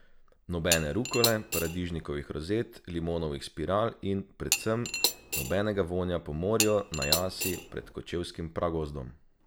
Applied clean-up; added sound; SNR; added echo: none; Cutlery, silverware / Dishes, pots, and pans; 1 dB; none.